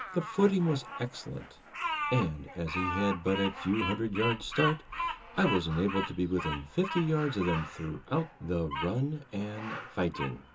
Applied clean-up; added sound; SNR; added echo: none; Bird vocalization, bird call, bird song; 7 dB; reverberation time 0.2 s.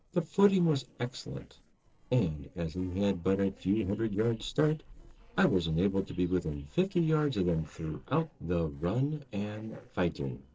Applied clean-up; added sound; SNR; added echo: neural separator model SepFormer DNS4.